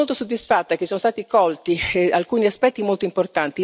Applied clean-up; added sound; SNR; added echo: none; none; none; none.